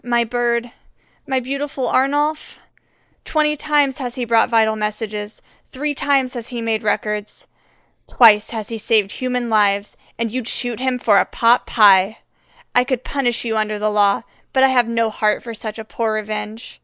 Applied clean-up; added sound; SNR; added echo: neural mask model Resemble Enhance denoiser.